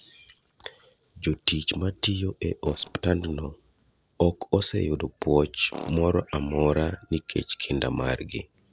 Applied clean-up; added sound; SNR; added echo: neural separator model SepFormer DNS4.